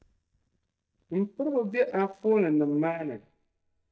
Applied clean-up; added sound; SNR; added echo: neural mask model DeepFilterNet 3.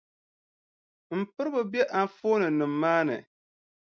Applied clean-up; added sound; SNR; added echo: none; none; none; none.